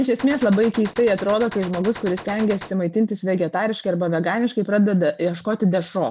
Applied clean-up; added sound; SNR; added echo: none; Gunshot, gunfire; 15 dB; none.